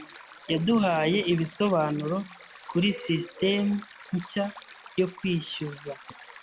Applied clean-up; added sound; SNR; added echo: none; Stream; 16 dB; none.